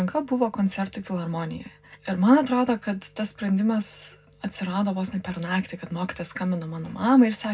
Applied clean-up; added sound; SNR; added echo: none; none; none; reverberation time 0.3 s.